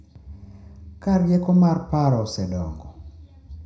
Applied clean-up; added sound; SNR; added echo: none; none; none; reverberation time 0.5 s.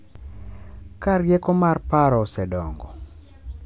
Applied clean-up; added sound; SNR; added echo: none; none; none; none.